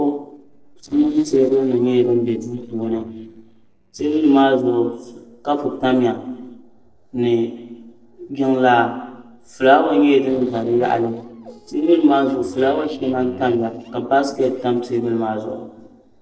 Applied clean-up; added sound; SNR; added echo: neural separator model SepFormer DNS4.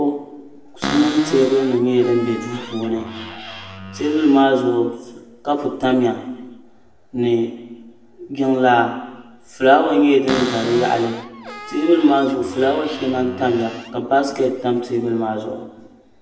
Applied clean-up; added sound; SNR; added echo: none; Cupboard open or close; 11 dB; reverberation time 1.0 s.